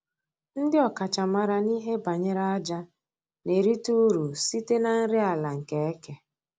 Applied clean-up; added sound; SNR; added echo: none; none; none; none.